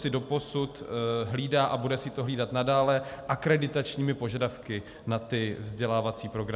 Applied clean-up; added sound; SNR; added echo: none; none; none; none.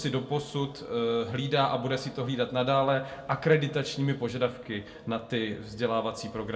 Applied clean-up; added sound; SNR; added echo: none; none; none; reverberation time 0.2 s.